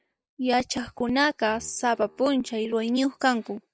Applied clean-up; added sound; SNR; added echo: neural mask model DeepFilterNet 3.